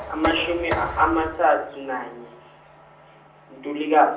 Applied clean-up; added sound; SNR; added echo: none; Knock; 10 dB; reverberation time 0.6 s.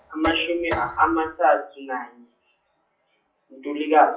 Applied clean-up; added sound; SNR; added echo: classical method WPE with log-MMSE.